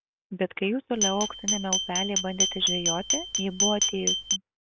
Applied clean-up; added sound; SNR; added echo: none; Glass; -3 dB; none.